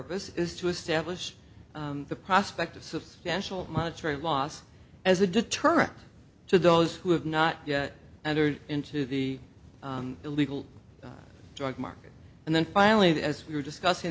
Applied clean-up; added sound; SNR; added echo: none; none; none; none.